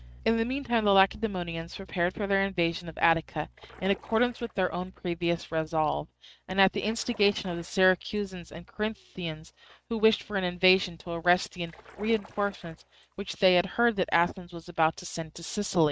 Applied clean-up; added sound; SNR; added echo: neural mask model RNNoise.